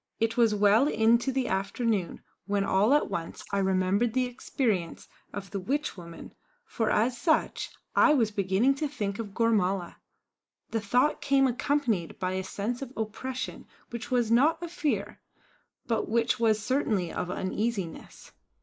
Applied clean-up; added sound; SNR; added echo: neural mask model Resemble Enhance denoiser.